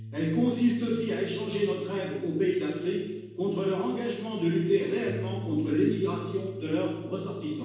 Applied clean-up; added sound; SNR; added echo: none; Bass guitar; 14 dB; reverberation time 1.2 s.